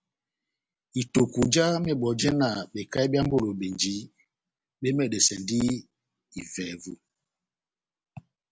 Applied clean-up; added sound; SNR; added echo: none; none; none; none.